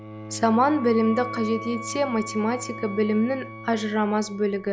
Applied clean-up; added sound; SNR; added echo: none; Wind instrument, woodwind instrument + Bowed string instrument; 12 dB; none.